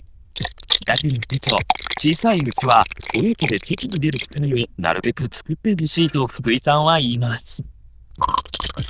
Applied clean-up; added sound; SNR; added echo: neural diffusion model UNIVERSE++.